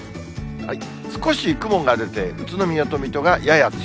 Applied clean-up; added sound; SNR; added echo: none; none; none; none.